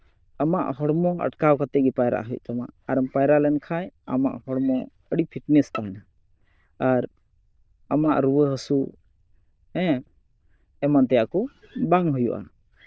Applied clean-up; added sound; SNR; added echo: neural diffusion model UNIVERSE++.